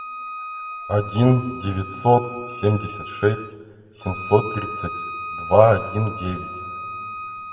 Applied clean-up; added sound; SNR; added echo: none; Bowed string instrument; 11 dB; reverberation time 1.2 s.